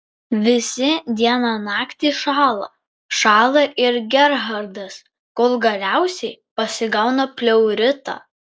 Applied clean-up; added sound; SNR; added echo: none; none; none; none.